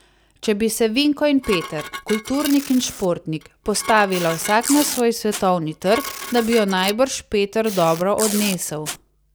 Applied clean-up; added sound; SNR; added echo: none; Packing tape, duct tape + Dishes, pots, and pans; 11 dB; none.